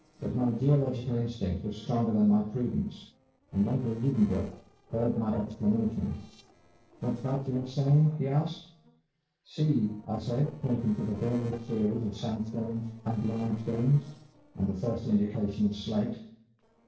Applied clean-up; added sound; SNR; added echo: neural separator model SepFormer DNS4.